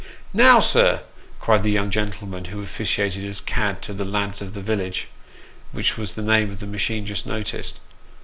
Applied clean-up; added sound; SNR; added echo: none; none; none; none.